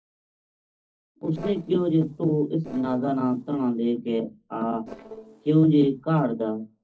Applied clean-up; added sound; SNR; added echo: neural separator model SepFormer DNS4.